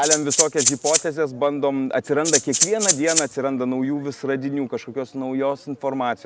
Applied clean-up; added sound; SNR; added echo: none; Rattle (instrument); -2 dB; none.